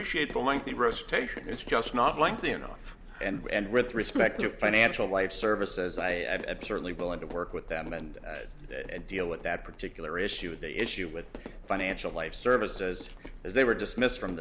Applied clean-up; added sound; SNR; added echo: none; Fire / Fireworks; 18 dB; none.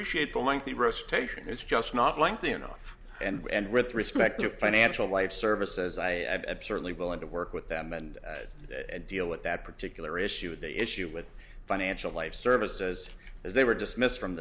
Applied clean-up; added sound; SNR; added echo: none; none; none; none.